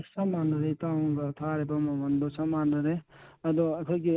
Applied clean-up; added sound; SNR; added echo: neural mask model Resemble Enhance denoiser.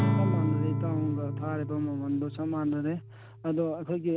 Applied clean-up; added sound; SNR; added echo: none; Acoustic guitar / Strum; 0 dB; none.